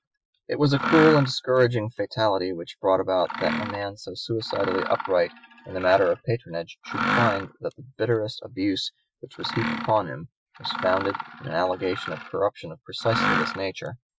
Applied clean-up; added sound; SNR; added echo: classical method Wiener filter.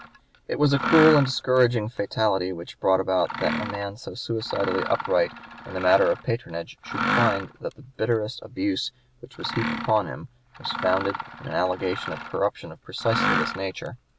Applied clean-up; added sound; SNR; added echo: none; Mechanisms; 6 dB; none.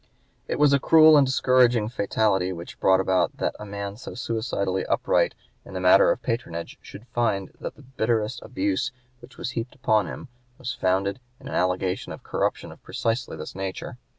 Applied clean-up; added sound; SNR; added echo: none; none; none; none.